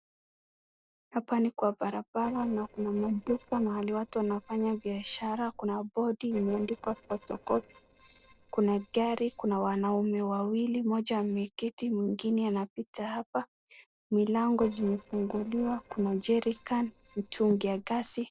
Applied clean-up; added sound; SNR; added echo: neural separator model SepFormer DNS4.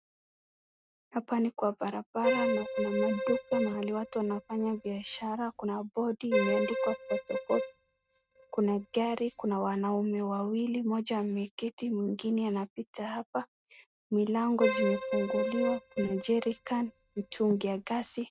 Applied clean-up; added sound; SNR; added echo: neural mask model RNNoise.